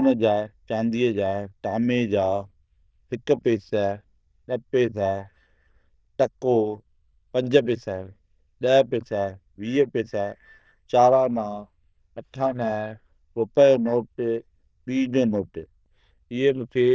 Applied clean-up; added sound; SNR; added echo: neural diffusion model UNIVERSE++.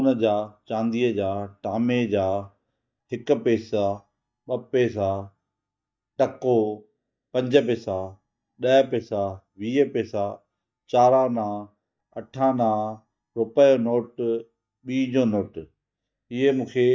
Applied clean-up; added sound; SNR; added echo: neural mask model DeepFilterNet 3.